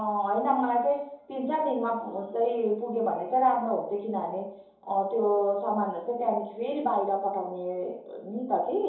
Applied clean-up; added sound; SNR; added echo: none; none; none; reverberation time 2.8 s.